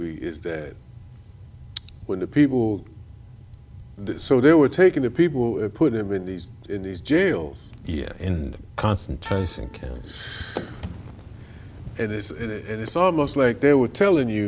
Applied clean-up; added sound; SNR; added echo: none; Bowed string instrument; 19 dB; none.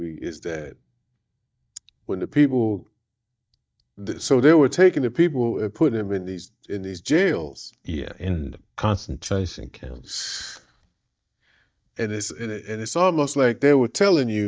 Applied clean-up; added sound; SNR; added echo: neural mask model DeepFilterNet 3.